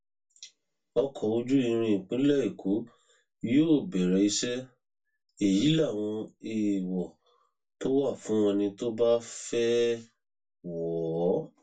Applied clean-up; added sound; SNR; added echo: none; none; none; reverberation time 0.2 s.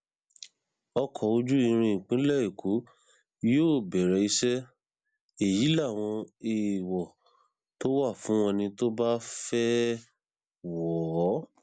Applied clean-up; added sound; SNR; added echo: none; none; none; none.